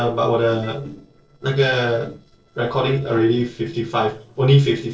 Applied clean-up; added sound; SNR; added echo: neural separator model SepFormer DNS4.